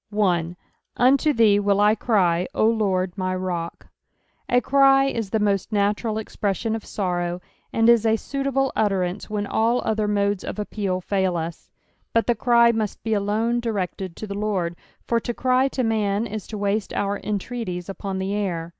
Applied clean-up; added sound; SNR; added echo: none; none; none; none.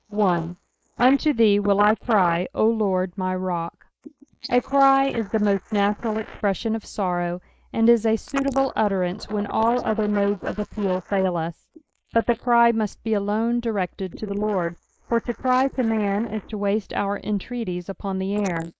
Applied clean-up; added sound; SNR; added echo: neural mask model Resemble Enhance denoiser.